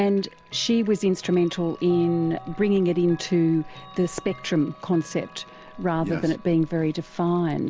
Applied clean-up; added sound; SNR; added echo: none; Chime / Clock + Stream; 19 dB; none.